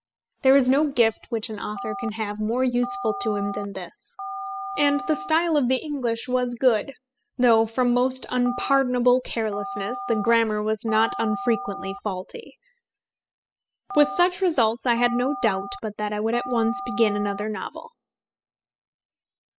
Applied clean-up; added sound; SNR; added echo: classical method spectral subtraction.